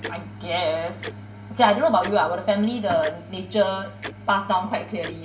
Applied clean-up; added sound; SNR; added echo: none; Tick-tock; 17 dB; reverberation time 0.8 s.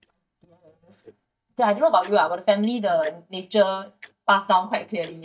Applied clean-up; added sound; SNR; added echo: neural mask model DeepFilterNet 3.